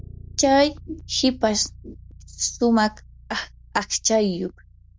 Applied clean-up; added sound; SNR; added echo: none; Bass guitar; 19 dB; none.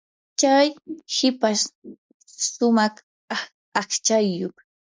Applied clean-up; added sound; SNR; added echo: neural mask model Resemble Enhance denoiser.